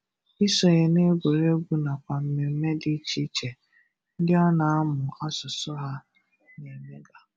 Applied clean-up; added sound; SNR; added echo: none; none; none; none.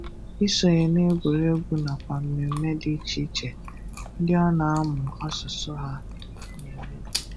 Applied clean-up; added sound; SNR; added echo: none; Chewing, mastication; 11 dB; none.